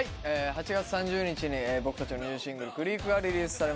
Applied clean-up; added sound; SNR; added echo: none; none; none; none.